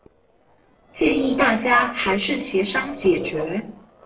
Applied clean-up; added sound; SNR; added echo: neural separator model SepFormer DNS4.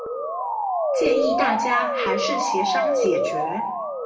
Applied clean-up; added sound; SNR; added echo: none; Motor vehicle (road) / Siren; -5 dB; reverberation time 0.6 s.